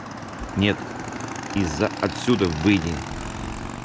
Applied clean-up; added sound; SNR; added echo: none; Motorcycle / Engine; 7 dB; none.